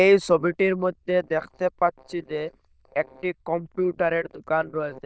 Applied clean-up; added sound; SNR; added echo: neural diffusion model UNIVERSE++.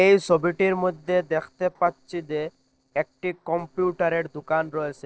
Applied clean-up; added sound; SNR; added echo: neural separator model SepFormer DNS4.